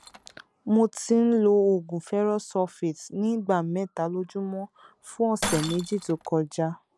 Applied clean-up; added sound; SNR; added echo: none; Shatter; 15 dB; none.